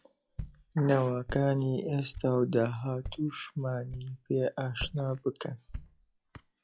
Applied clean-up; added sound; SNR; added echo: classical method log-MMSE.